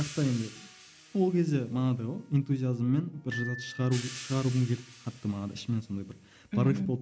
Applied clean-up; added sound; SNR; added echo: none; Hi-hat + Glockenspiel; 17 dB; none.